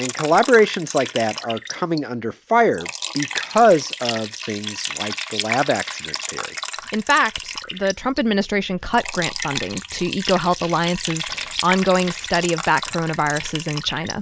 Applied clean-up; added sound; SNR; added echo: none; Liquid; 9 dB; none.